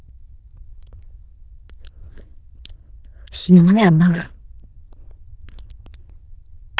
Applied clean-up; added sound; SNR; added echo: neural diffusion model UNIVERSE++.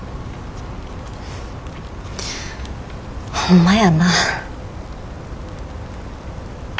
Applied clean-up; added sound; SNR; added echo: none; Fire; 19 dB; none.